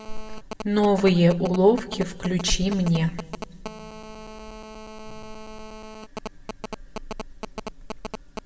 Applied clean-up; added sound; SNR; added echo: none; Telephone; 13 dB; reverberation time 1.3 s.